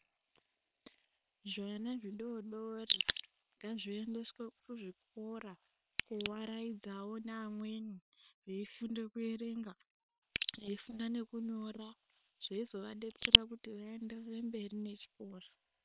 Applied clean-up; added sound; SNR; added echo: neural separator model SepFormer WHAM!.